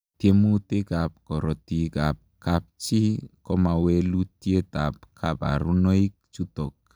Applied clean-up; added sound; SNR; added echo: none; none; none; none.